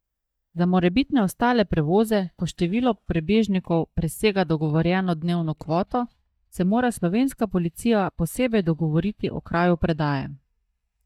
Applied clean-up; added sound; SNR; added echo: neural mask model DeepFilterNet 3.